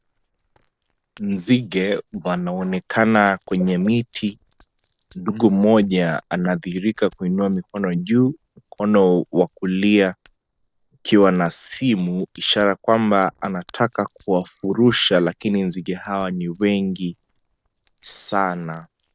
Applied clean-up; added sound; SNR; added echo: neural separator model SepFormer DNS4.